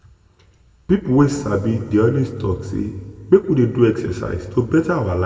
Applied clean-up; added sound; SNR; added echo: none; none; none; reverberation time 1.8 s.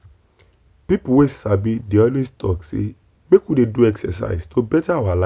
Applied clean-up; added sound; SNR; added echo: none; none; none; none.